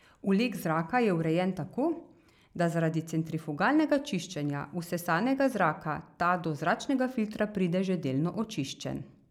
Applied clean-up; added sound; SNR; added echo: none; none; none; none.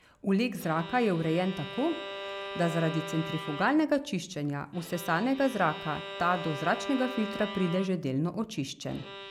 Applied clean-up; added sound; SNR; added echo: none; Bowed string instrument; 11 dB; none.